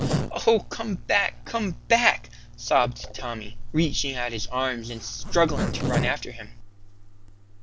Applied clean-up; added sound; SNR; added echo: none; Zipper (clothing); 5 dB; none.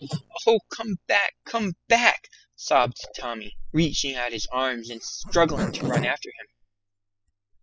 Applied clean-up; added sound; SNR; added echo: classical method spectral subtraction.